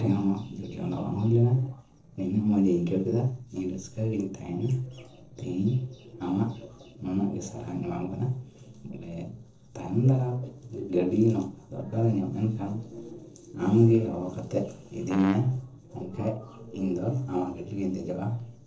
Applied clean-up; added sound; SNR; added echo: neural separator model SepFormer DNS4.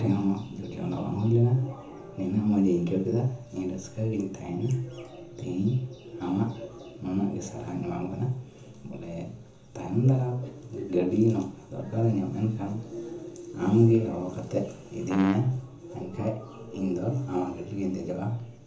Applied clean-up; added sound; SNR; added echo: none; Brass instrument; 11 dB; reverberation time 0.7 s.